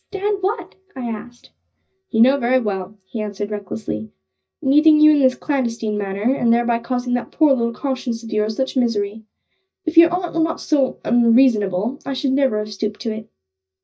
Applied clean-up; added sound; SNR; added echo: neural mask model DeepFilterNet 3.